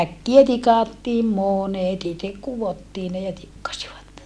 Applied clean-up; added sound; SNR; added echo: none; none; none; none.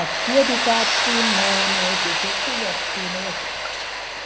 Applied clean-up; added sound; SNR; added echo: none; Tools; -4 dB; none.